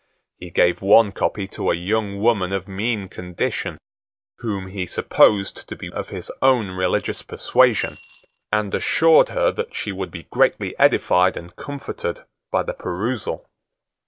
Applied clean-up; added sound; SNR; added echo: none; Coin (dropping) / Glass; 17 dB; none.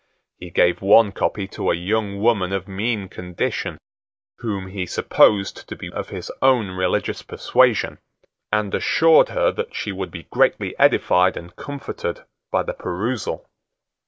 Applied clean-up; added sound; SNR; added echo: none; none; none; none.